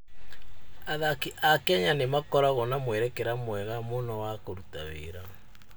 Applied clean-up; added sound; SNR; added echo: none; none; none; none.